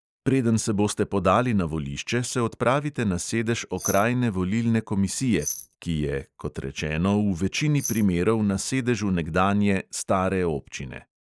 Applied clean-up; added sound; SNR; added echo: neural mask model Resemble Enhance denoiser.